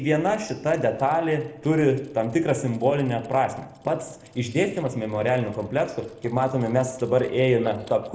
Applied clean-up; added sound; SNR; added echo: neural separator model SepFormer DNS4.